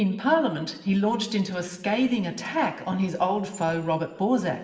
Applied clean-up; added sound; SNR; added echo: none; none; none; reverberation time 1.1 s.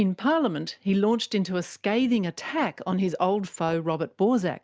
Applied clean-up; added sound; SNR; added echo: none; none; none; none.